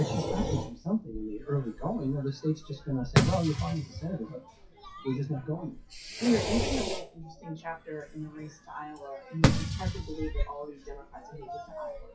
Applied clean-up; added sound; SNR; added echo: classical method WPE with log-MMSE.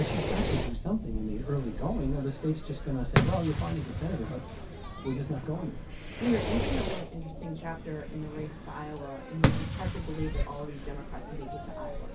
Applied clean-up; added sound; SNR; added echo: none; Fireworks; -1 dB; reverberation time 0.3 s.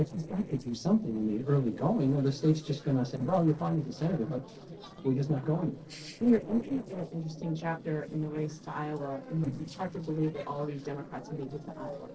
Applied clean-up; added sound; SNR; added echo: neural separator model SepFormer DNS4.